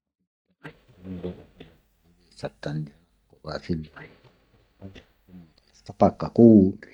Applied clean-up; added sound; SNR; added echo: neural mask model DeepFilterNet 3.